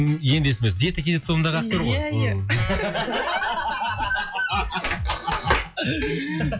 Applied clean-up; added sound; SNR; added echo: classical method log-MMSE.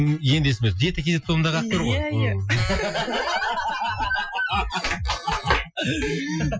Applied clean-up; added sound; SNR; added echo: classical method Wiener filter.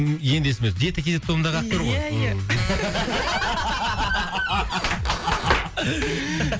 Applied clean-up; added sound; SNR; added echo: none; Squeak; 7 dB; none.